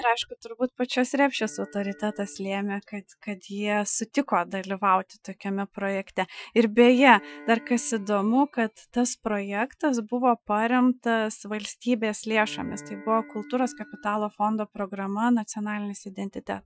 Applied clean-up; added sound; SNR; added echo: classical method Wiener filter.